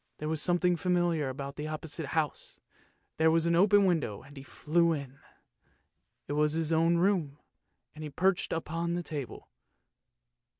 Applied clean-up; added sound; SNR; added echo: none; none; none; none.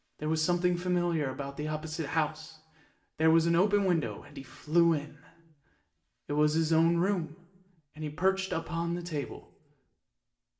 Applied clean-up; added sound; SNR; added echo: none; none; none; reverberation time 0.5 s.